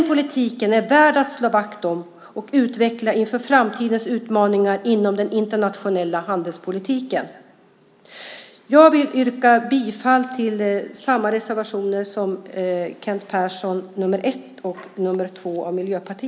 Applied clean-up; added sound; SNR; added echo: none; none; none; none.